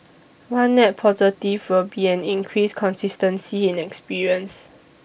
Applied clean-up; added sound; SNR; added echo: none; none; none; none.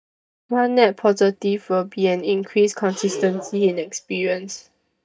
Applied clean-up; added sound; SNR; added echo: neural mask model DeepFilterNet 3.